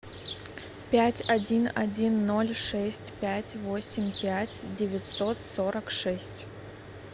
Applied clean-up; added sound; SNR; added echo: none; Bird; 15 dB; none.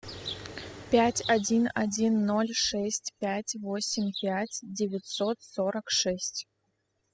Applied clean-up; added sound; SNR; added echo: classical method spectral subtraction.